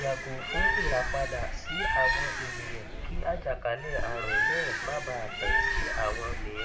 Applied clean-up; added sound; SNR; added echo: none; Bird; -5 dB; reverberation time 1.3 s.